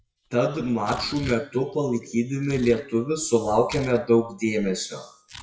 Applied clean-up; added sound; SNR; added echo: classical method WPE with log-MMSE.